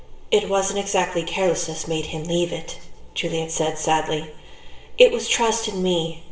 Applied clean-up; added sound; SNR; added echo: none; none; none; reverberation time 0.6 s.